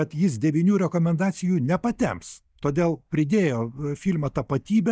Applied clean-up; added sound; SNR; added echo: neural mask model DeepFilterNet 3.